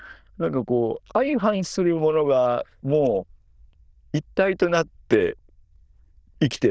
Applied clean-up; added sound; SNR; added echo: neural diffusion model UNIVERSE++.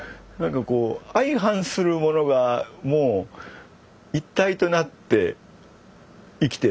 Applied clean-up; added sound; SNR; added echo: none; none; none; none.